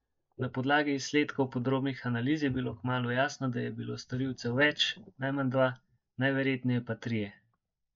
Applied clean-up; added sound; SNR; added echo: neural mask model DeepFilterNet 3.